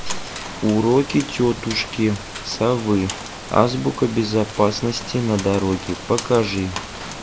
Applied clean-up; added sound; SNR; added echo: none; Rain; 12 dB; none.